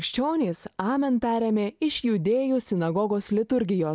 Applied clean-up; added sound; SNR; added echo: none; none; none; none.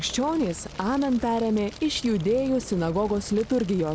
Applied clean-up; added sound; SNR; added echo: none; Fire; 16 dB; none.